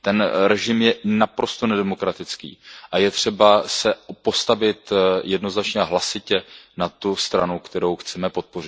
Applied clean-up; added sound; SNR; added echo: none; none; none; none.